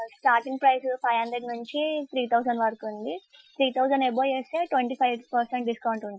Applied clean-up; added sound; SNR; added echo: classical method Wiener filter.